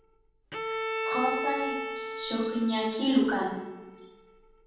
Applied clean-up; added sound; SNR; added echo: none; Bowed string instrument; 5 dB; reverberation time 1.2 s.